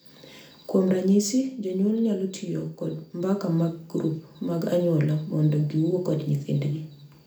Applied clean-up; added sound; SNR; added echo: none; none; none; reverberation time 0.4 s.